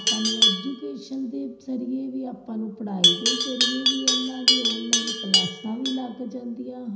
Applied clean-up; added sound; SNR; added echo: none; Livestock, farm animals, working animals; -5 dB; reverberation time 0.9 s.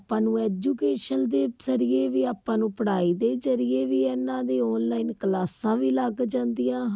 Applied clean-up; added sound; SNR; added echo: none; none; none; none.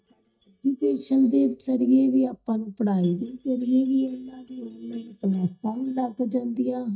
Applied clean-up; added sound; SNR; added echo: neural mask model DeepFilterNet 3.